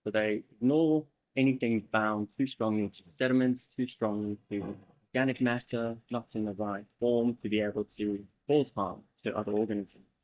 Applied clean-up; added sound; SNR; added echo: neural mask model DeepFilterNet 3.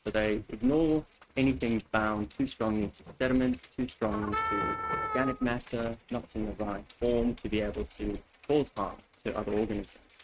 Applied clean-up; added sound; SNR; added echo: neural mask model RNNoise.